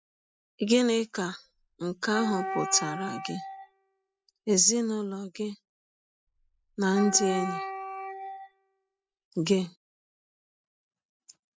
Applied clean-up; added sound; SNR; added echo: classical method spectral subtraction.